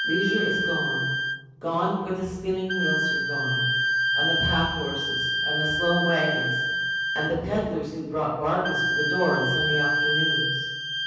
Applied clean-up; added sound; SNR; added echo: none; Wind instrument, woodwind instrument; -1 dB; reverberation time 1.1 s.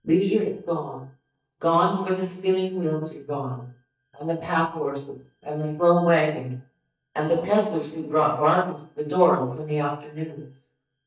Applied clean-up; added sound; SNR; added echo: neural mask model DeepFilterNet 3.